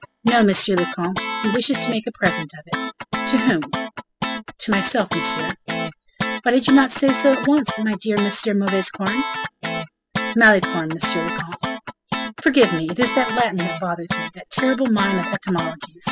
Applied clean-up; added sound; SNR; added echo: classical method spectral subtraction.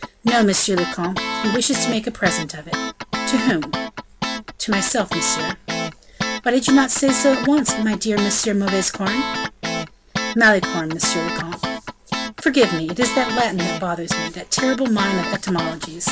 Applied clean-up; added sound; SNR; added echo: none; Guitar; 5 dB; none.